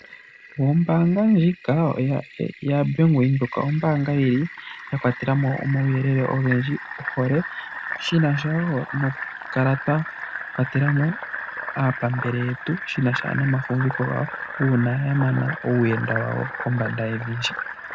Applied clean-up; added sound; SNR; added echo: none; Fill (with liquid); 11 dB; none.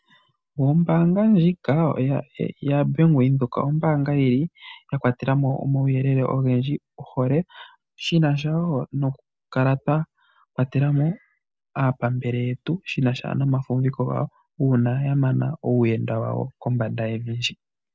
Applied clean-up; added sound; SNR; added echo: none; none; none; none.